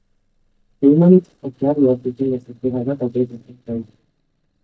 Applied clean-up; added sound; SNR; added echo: neural mask model DeepFilterNet 3.